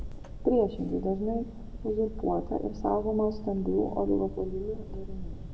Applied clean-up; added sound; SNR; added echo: none; Fire; 8 dB; reverberation time 1.1 s.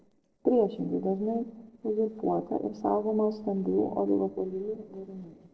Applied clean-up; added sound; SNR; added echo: neural separator model SepFormer DNS4.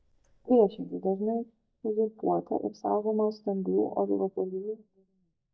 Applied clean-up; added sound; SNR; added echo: neural mask model DeepFilterNet 3.